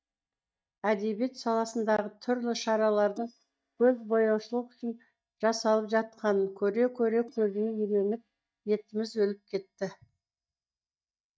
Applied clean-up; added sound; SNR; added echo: neural mask model DeepFilterNet 3.